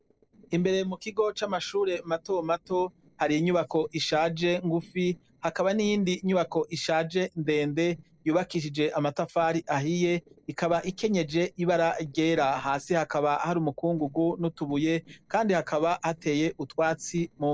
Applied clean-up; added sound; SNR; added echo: neural separator model SepFormer DNS4.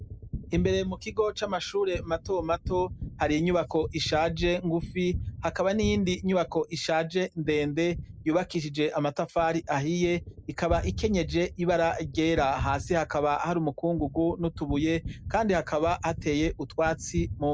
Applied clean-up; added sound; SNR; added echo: none; Gunshot, gunfire; 11 dB; none.